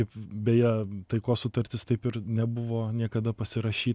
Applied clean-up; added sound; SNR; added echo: none; none; none; none.